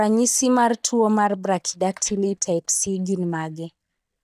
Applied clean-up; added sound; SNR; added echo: neural mask model DeepFilterNet 3.